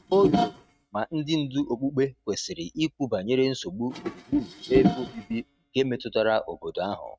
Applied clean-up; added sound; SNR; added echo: neural mask model RNNoise.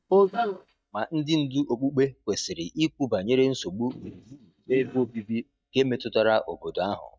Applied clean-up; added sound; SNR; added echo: neural mask model DeepFilterNet 3.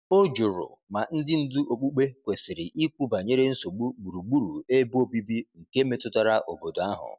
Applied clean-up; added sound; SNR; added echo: none; none; none; none.